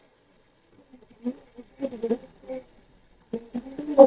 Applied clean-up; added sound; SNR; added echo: neural mask model DeepFilterNet 3.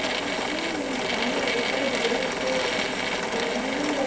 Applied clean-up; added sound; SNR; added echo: none; Drill / Mechanisms; -4 dB; reverberation time 1.0 s.